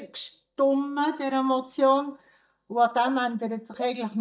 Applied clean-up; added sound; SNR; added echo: neural mask model DeepFilterNet 3.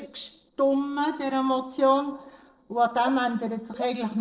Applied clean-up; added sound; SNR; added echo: neural separator model SepFormer DNS4.